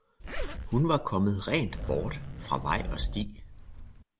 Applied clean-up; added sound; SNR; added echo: none; Zipper (clothing); 5 dB; none.